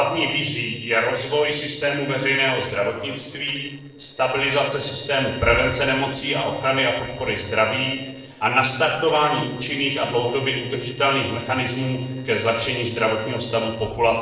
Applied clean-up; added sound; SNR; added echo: neural separator model SepFormer DNS4.